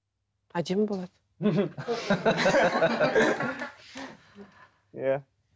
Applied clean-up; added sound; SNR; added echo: none; none; none; none.